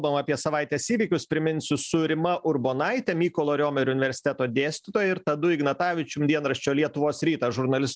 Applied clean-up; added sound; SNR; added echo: none; none; none; none.